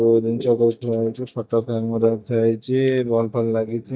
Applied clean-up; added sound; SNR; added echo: neural mask model DeepFilterNet 3.